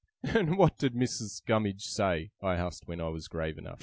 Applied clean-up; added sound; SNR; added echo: none; none; none; none.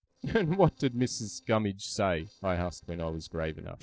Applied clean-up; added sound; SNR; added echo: neural separator model SepFormer DNS4.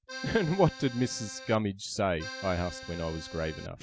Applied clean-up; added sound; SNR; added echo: none; Accordion; 12 dB; none.